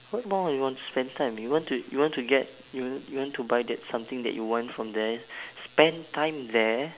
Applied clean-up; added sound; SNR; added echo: none; none; none; none.